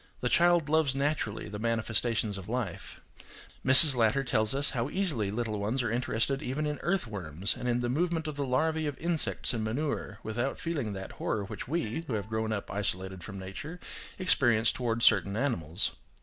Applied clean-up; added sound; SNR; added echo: neural separator model SepFormer DNS4.